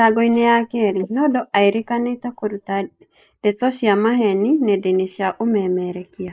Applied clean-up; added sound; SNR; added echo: neural mask model Resemble Enhance denoiser.